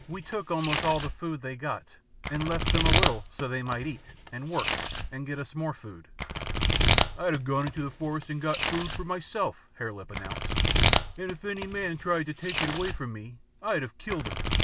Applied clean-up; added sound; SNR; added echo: none; Domestic sounds, home sounds; -3 dB; none.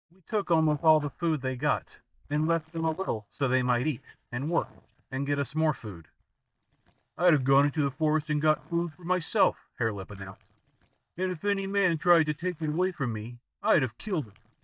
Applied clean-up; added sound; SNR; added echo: neural mask model DeepFilterNet 3.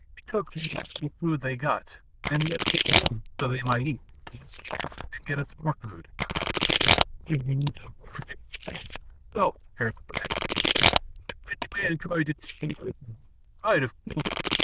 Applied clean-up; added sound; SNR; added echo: neural diffusion model UNIVERSE++.